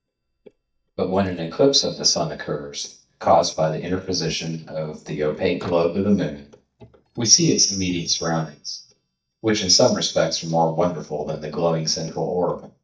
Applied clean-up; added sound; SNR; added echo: neural mask model DeepFilterNet 3.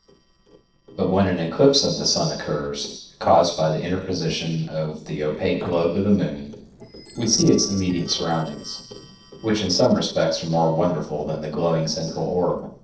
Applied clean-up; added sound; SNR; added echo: neural separator model SepFormer DNS4.